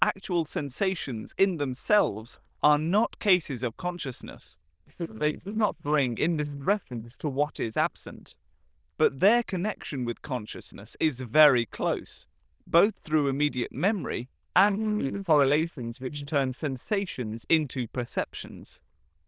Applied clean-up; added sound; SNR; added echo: neural diffusion model UNIVERSE++.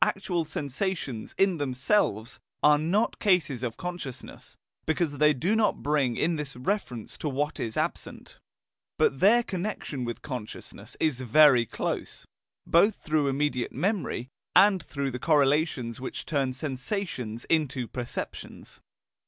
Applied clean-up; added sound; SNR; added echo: none; none; none; none.